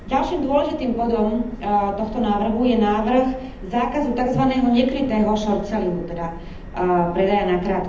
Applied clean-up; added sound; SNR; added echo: none; Subway, metro, underground; 14 dB; reverberation time 0.8 s.